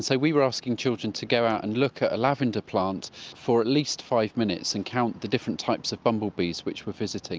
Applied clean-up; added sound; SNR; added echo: none; none; none; none.